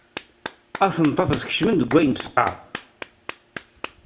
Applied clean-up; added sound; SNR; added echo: none; Clapping; 14 dB; reverberation time 0.5 s.